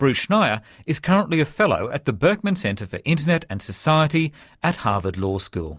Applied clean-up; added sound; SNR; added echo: none; none; none; none.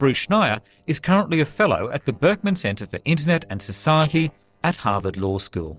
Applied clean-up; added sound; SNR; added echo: neural separator model SepFormer DNS4.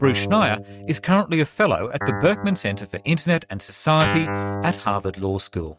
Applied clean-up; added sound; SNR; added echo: neural mask model RNNoise.